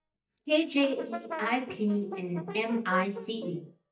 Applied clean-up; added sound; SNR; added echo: neural mask model DeepFilterNet 3.